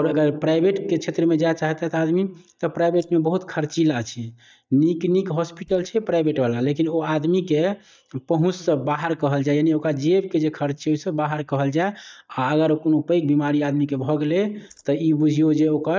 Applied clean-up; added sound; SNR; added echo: neural mask model DeepFilterNet 3.